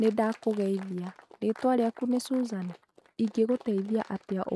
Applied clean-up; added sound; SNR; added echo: neural mask model RNNoise.